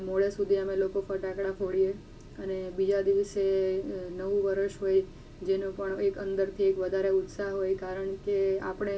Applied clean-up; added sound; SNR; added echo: none; Mechanical fan; 19 dB; reverberation time 0.2 s.